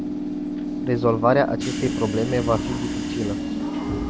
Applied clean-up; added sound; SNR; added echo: none; Subway, metro, underground / Train; 2 dB; none.